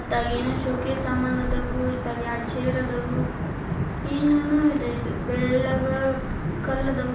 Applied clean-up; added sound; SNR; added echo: none; Thunder / Wind / Rain; 3 dB; reverberation time 0.5 s.